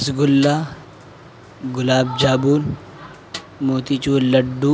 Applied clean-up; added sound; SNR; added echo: none; Snare drum; 20 dB; none.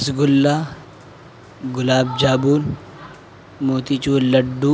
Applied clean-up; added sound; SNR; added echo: none; none; none; none.